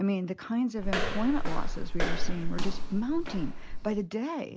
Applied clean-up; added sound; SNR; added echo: none; Walk, footsteps; -5 dB; none.